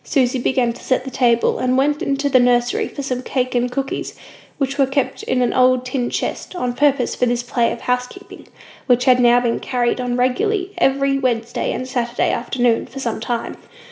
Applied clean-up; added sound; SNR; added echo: none; none; none; reverberation time 0.6 s.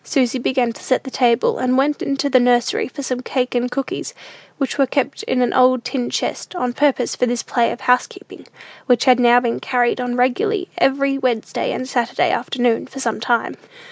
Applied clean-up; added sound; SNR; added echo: none; none; none; none.